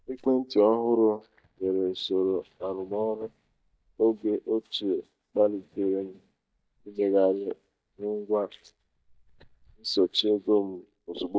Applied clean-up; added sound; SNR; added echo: neural mask model DeepFilterNet 3.